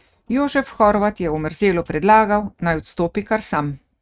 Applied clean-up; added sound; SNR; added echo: neural mask model RNNoise.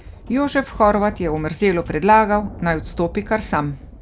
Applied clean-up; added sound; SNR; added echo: none; Thunder; 15 dB; none.